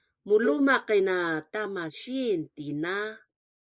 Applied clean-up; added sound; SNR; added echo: neural mask model Resemble Enhance denoiser.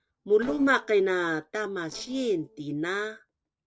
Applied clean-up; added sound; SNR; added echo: neural separator model SepFormer DNS4.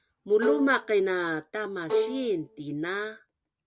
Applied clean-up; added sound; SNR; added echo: none; Bowed string instrument; 3 dB; none.